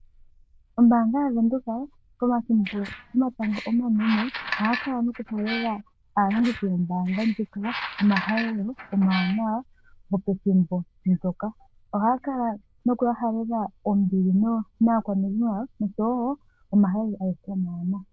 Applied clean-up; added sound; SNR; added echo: neural diffusion model UNIVERSE++.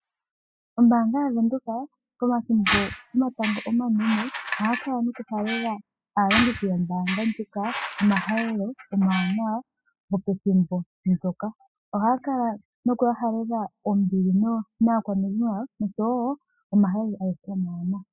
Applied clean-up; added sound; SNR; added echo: classical method spectral subtraction.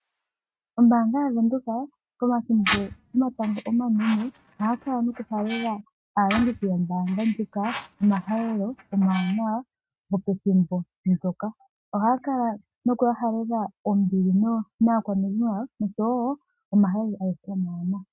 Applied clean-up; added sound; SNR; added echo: neural mask model RNNoise.